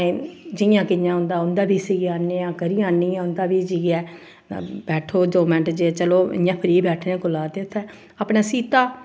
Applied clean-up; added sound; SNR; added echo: none; none; none; none.